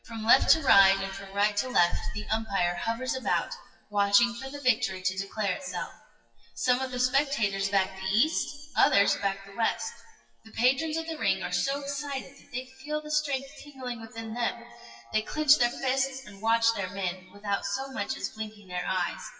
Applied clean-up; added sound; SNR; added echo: classical method WPE with log-MMSE.